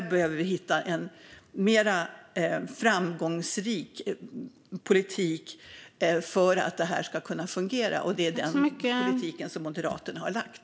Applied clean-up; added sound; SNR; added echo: none; none; none; none.